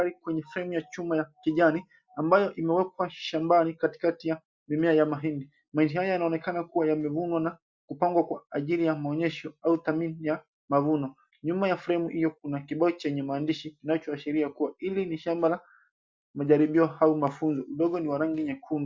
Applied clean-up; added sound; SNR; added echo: none; none; none; none.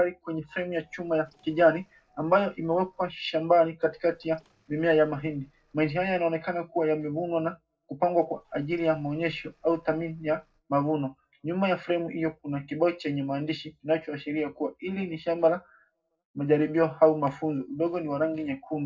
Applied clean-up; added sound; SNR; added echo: neural separator model SepFormer DNS4.